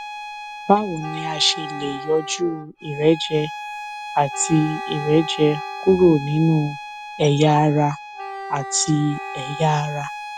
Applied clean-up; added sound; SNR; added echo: none; Wind instrument, woodwind instrument + Bowed string instrument; 11 dB; none.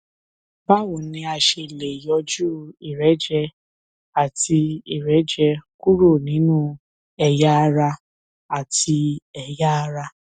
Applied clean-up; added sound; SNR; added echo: none; none; none; none.